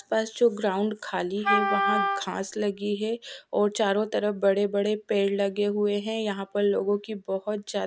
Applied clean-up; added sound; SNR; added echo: none; Wind instrument, woodwind instrument; 1 dB; none.